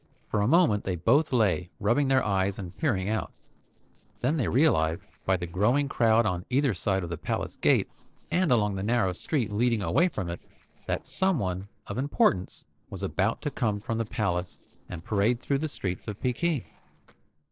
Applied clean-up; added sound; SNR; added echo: neural separator model SepFormer DNS4.